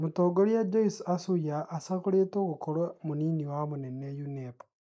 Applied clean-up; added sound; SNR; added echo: neural mask model Resemble Enhance denoiser.